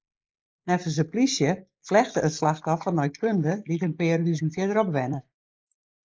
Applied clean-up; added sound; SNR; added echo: neural mask model Resemble Enhance denoiser.